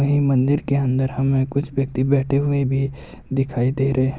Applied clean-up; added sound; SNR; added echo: none; none; none; none.